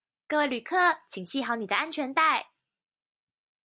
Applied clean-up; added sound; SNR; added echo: none; none; none; none.